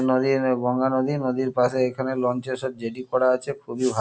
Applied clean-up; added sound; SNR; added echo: none; none; none; none.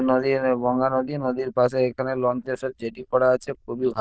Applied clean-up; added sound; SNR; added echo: neural diffusion model UNIVERSE++.